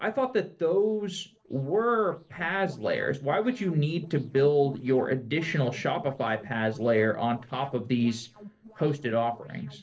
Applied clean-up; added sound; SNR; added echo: neural separator model SepFormer DNS4.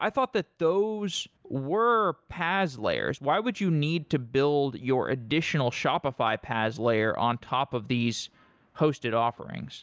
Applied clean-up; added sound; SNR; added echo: none; none; none; none.